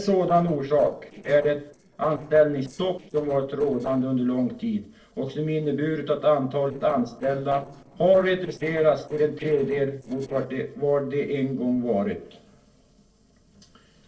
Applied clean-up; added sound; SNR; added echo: neural separator model SepFormer DNS4.